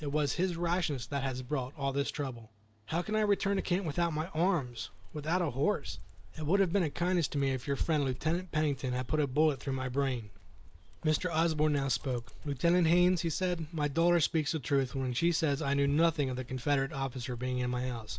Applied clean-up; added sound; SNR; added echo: none; Dog; 11 dB; none.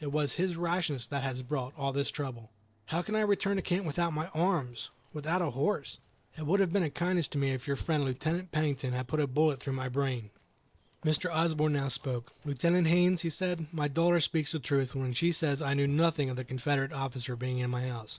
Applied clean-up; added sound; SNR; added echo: neural separator model SepFormer DNS4.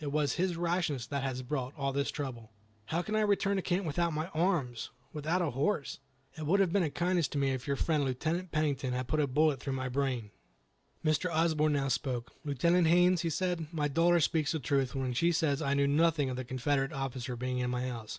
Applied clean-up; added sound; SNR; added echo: none; none; none; none.